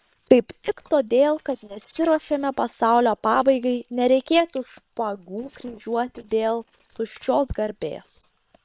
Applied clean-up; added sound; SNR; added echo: neural separator model SepFormer WHAM!.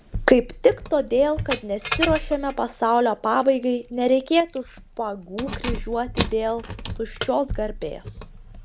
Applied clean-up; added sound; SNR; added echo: none; Keys jangling; 9 dB; none.